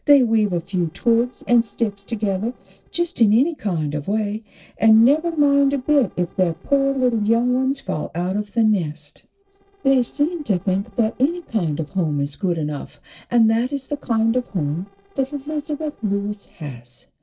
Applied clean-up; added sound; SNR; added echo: neural separator model SepFormer DNS4.